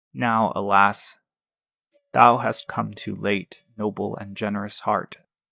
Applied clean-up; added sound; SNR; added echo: neural mask model DeepFilterNet 3.